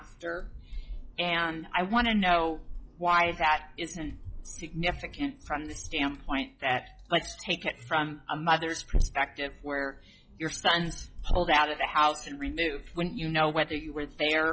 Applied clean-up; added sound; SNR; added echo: classical method log-MMSE.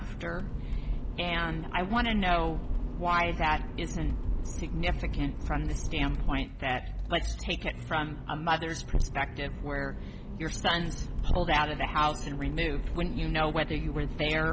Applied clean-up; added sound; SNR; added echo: none; Accelerating, revving, vroom; 2 dB; none.